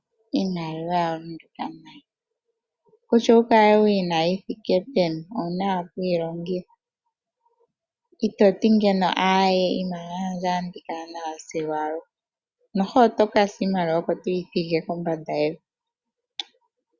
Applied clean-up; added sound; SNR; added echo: none; none; none; none.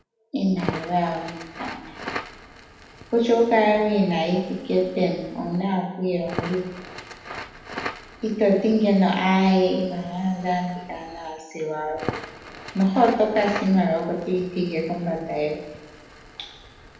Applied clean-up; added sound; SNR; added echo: none; Crackle; 14 dB; reverberation time 0.9 s.